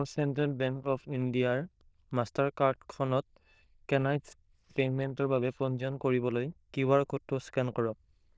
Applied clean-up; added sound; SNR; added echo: neural diffusion model UNIVERSE++.